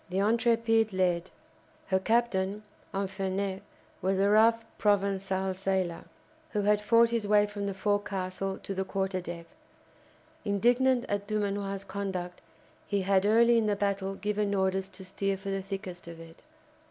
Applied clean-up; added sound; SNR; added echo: none; none; none; none.